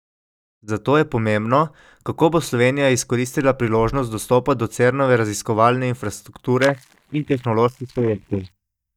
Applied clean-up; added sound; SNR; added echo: neural mask model DeepFilterNet 3.